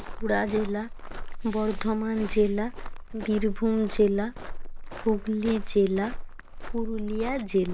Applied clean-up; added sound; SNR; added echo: none; Walk, footsteps; 6 dB; none.